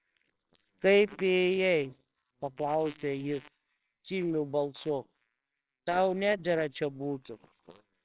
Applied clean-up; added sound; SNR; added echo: neural separator model SepFormer WHAMR!.